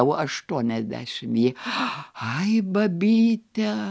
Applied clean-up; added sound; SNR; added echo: none; none; none; none.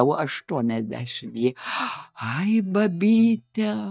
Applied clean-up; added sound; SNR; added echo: neural mask model DeepFilterNet 3.